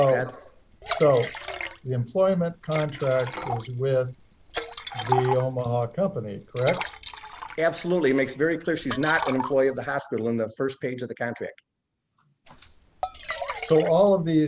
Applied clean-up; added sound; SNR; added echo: none; Liquid; 10 dB; none.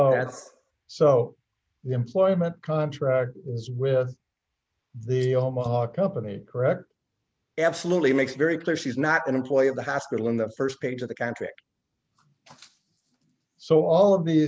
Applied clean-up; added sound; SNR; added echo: none; none; none; none.